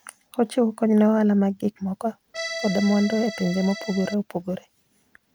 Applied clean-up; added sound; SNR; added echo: none; Accordion; 10 dB; none.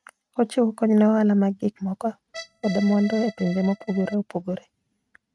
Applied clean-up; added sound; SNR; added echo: neural mask model RNNoise.